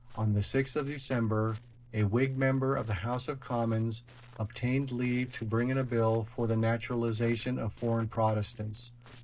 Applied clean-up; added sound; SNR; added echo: neural separator model SepFormer DNS4.